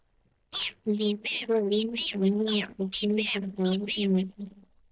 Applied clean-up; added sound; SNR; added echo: neural mask model DeepFilterNet 3.